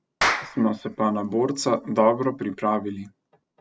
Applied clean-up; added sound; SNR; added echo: none; Clapping; 7 dB; none.